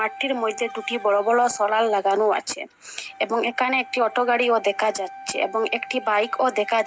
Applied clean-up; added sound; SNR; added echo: none; Wind instrument, woodwind instrument; 17 dB; none.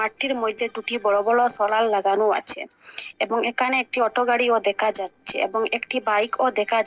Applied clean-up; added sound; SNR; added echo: neural separator model SepFormer DNS4.